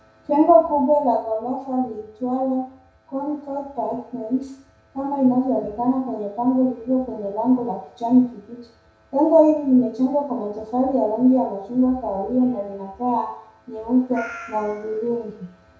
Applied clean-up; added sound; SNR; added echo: none; Meow; 17 dB; reverberation time 0.6 s.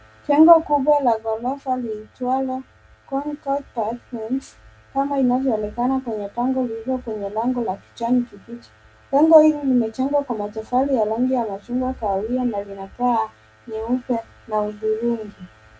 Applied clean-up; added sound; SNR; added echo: none; none; none; none.